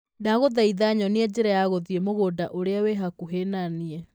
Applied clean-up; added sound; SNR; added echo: neural mask model DeepFilterNet 3.